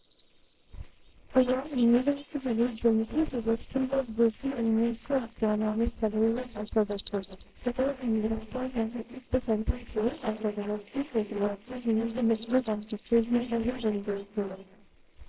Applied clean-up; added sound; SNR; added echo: neural separator model SepFormer WHAMR!.